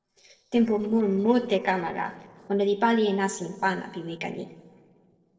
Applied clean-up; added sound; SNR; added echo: neural separator model SepFormer DNS4.